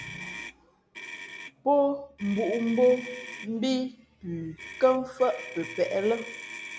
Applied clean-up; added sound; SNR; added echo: none; Motor vehicle (road); 14 dB; none.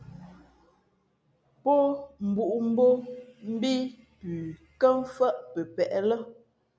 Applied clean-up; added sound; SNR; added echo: none; none; none; none.